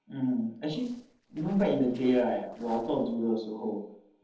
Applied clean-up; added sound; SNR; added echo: neural separator model SepFormer DNS4.